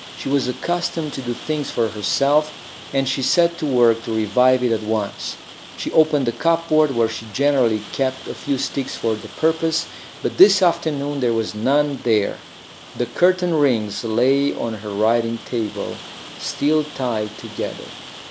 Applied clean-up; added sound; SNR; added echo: none; Rain; 17 dB; none.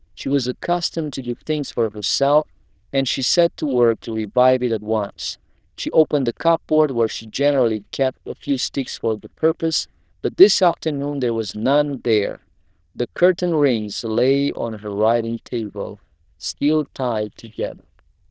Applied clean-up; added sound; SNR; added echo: neural diffusion model UNIVERSE++.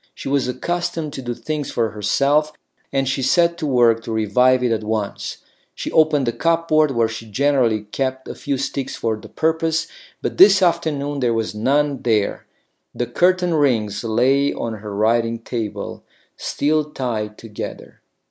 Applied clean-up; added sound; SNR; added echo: none; none; none; none.